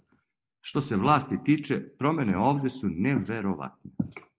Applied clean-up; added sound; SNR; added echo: neural mask model Resemble Enhance denoiser.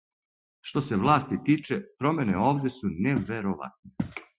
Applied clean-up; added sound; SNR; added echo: classical method Wiener filter.